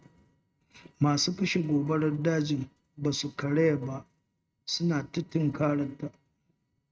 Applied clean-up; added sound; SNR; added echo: neural mask model RNNoise.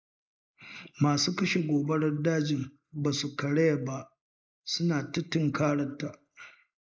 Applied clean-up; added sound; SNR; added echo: neural mask model Resemble Enhance denoiser.